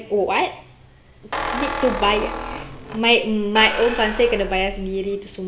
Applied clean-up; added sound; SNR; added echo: none; Squeak; 7 dB; reverberation time 0.6 s.